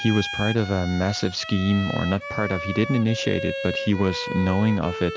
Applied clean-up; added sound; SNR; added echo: none; Bowed string instrument; 9 dB; none.